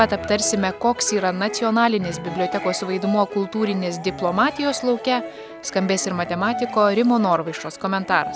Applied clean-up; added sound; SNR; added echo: none; Dog; 20 dB; none.